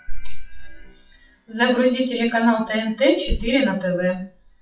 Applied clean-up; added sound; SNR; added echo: classical method WPE with log-MMSE.